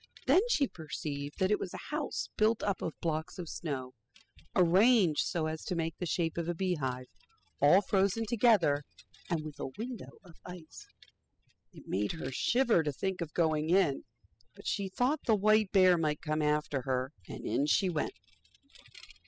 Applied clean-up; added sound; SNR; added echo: classical method spectral subtraction.